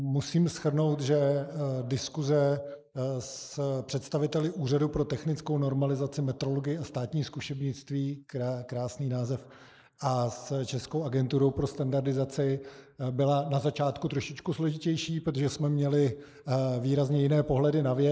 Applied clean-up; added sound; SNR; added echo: neural mask model Resemble Enhance denoiser.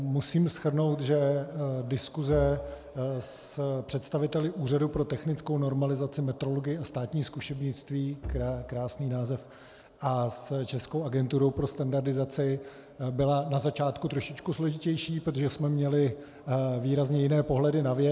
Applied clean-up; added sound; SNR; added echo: none; Bowed string instrument; 12 dB; none.